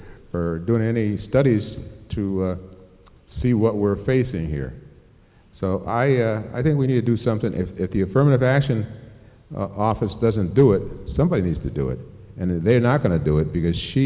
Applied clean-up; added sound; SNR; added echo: none; none; none; none.